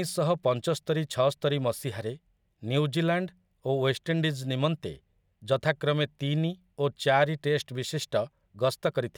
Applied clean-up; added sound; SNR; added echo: none; none; none; none.